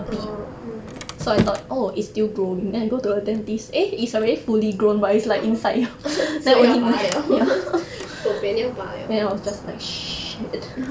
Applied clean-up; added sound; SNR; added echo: none; Sliding door; 13 dB; none.